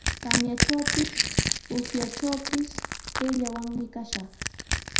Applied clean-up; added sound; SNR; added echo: none; Crushing; -2 dB; reverberation time 0.5 s.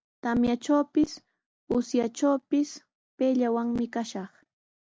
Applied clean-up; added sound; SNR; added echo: none; none; none; none.